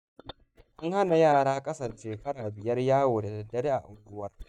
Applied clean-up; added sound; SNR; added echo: neural mask model DeepFilterNet 3.